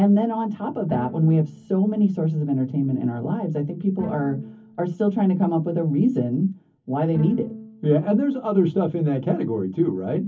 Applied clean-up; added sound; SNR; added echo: none; Bowed string instrument; 18 dB; reverberation time 0.3 s.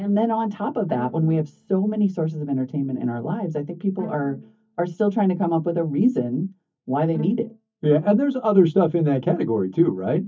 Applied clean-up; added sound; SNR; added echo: neural mask model DeepFilterNet 3.